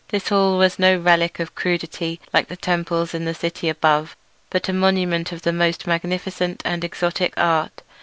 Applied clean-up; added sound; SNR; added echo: none; none; none; none.